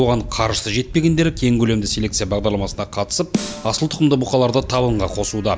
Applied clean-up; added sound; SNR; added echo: none; Snare drum; 12 dB; none.